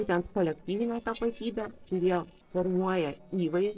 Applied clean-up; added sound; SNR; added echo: neural separator model SepFormer DNS4.